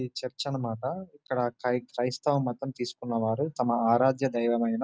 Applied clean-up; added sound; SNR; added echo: none; none; none; none.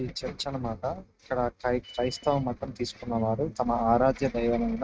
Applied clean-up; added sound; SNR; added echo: neural mask model RNNoise.